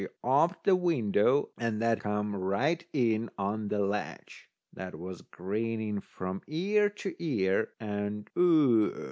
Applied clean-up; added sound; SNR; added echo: none; none; none; none.